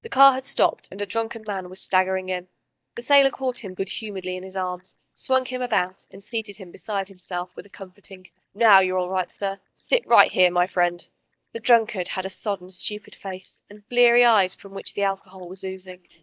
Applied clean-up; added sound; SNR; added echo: neural mask model DeepFilterNet 3.